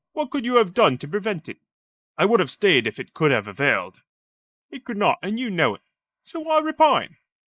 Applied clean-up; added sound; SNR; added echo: neural mask model Resemble Enhance denoiser.